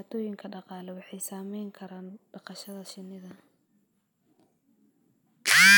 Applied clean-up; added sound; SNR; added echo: none; none; none; none.